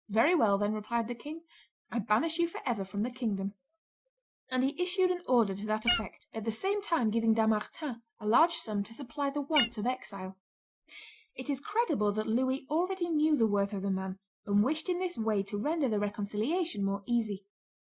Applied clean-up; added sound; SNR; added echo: neural mask model Resemble Enhance denoiser.